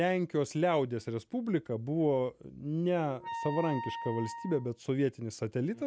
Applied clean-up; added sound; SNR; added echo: none; Wind instrument, woodwind instrument; 11 dB; none.